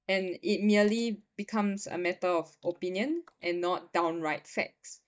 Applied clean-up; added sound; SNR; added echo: neural mask model DeepFilterNet 3.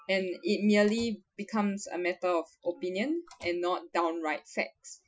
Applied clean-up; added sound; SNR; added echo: classical method Wiener filter.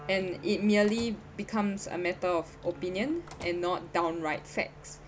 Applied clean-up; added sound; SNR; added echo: none; Wind instrument, woodwind instrument + Squeak / Slam / Wood; 19 dB; none.